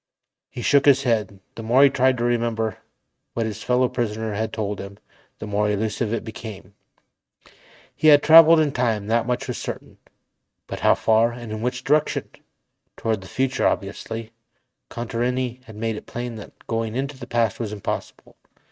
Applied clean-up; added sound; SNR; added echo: neural mask model RNNoise.